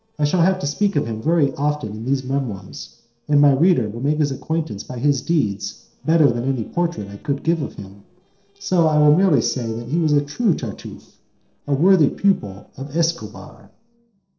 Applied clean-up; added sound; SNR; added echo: neural separator model SepFormer DNS4.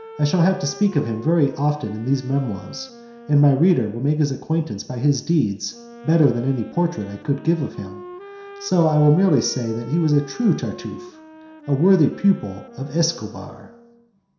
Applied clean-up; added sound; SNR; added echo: none; Wind instrument, woodwind instrument; 19 dB; reverberation time 0.7 s.